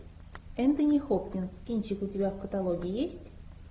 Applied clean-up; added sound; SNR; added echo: none; none; none; none.